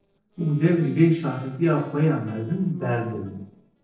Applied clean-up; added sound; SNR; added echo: neural separator model SepFormer DNS4.